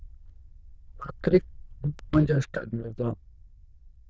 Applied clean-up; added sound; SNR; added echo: neural diffusion model UNIVERSE++.